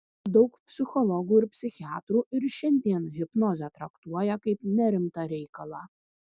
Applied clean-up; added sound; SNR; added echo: none; none; none; none.